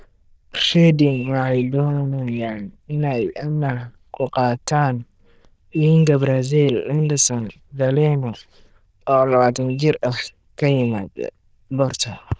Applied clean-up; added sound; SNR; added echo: neural diffusion model UNIVERSE++.